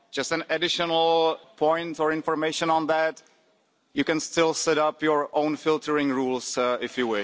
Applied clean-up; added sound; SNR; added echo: none; none; none; none.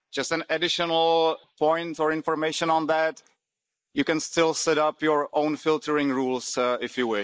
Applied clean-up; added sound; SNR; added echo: neural mask model Resemble Enhance denoiser.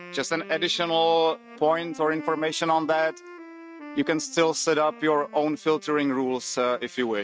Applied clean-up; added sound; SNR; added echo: neural mask model RNNoise.